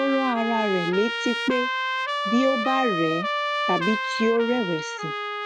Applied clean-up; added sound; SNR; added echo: none; Trumpet; 2 dB; none.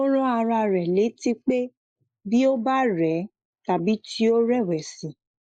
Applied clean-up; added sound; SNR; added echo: neural mask model Resemble Enhance denoiser.